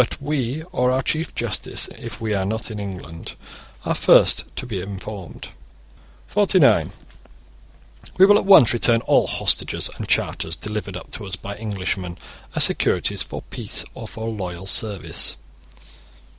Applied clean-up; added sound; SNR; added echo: none; none; none; none.